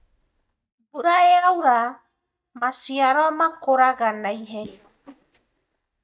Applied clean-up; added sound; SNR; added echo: neural mask model DeepFilterNet 3.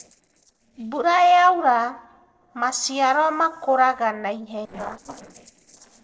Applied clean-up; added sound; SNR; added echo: neural separator model SepFormer DNS4.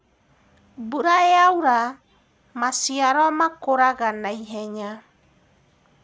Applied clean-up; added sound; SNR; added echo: none; none; none; none.